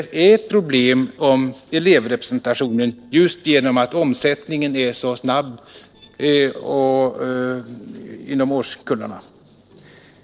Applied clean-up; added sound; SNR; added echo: neural separator model SepFormer DNS4.